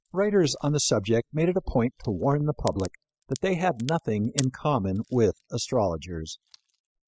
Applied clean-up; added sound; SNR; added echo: classical method spectral subtraction.